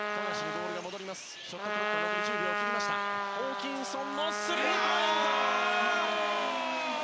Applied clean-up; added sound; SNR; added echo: none; Trumpet; 1 dB; none.